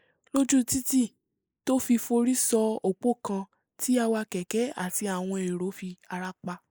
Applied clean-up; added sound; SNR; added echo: neural mask model Resemble Enhance denoiser.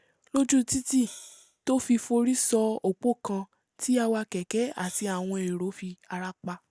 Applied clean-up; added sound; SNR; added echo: none; Hi-hat; 19 dB; none.